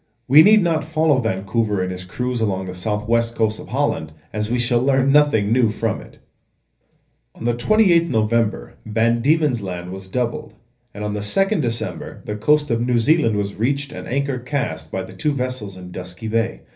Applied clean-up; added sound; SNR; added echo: none; none; none; reverberation time 0.3 s.